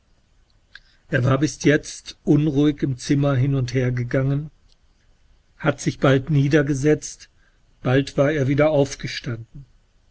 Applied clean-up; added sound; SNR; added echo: none; none; none; none.